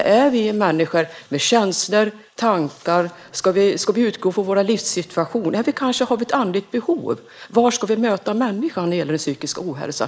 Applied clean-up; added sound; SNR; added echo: neural mask model Resemble Enhance denoiser.